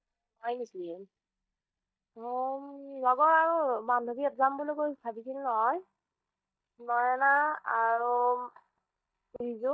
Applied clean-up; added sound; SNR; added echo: neural mask model DeepFilterNet 3.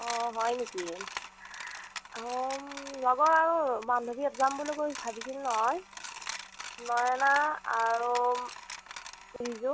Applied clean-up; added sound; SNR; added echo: none; Coin (dropping); 13 dB; none.